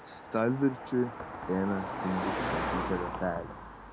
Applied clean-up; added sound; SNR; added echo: none; Car passing by; 4 dB; none.